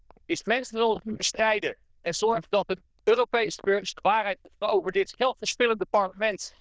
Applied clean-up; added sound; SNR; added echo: neural diffusion model UNIVERSE++.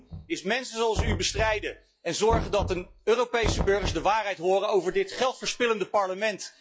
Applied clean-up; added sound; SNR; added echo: classical method log-MMSE.